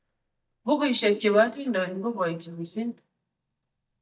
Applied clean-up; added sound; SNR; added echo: neural mask model DeepFilterNet 3.